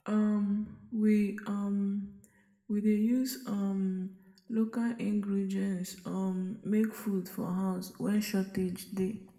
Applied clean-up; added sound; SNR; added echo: none; none; none; reverberation time 0.7 s.